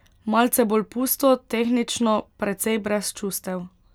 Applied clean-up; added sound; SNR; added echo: none; none; none; none.